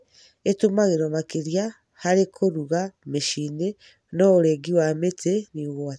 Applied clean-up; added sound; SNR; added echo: none; none; none; none.